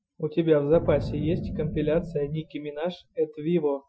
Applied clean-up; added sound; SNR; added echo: classical method Wiener filter.